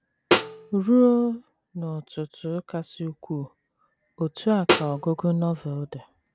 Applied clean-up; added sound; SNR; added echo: none; Snare drum; 1 dB; none.